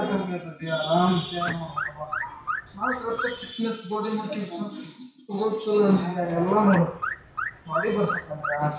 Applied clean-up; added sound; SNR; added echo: none; Alarm / Car; 7 dB; reverberation time 0.6 s.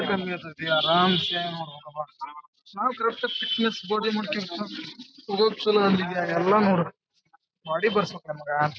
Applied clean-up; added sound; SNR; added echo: none; none; none; none.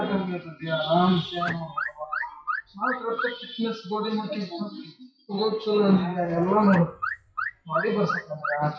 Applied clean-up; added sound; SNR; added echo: classical method WPE with log-MMSE.